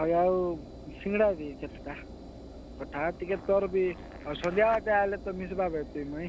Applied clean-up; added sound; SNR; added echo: none; Zipper (clothing) + Engine; 14 dB; none.